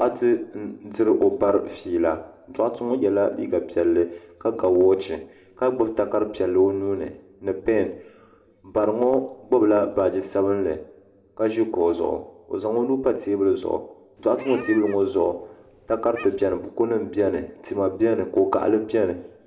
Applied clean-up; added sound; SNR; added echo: none; Meow; 18 dB; reverberation time 0.6 s.